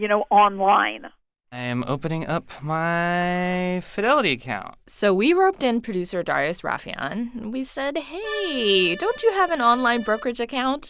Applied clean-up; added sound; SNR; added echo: none; Accordion; 13 dB; none.